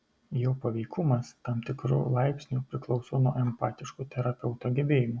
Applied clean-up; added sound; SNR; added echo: none; none; none; none.